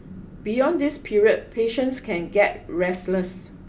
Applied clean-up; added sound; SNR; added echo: none; none; none; none.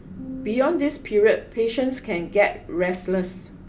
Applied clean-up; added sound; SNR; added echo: none; Piano; 17 dB; none.